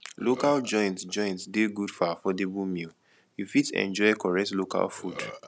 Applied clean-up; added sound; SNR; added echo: none; Burping, eructation; 20 dB; none.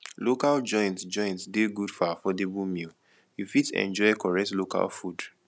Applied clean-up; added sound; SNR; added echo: none; none; none; none.